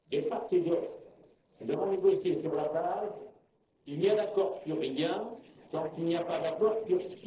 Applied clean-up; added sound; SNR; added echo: neural separator model SepFormer DNS4.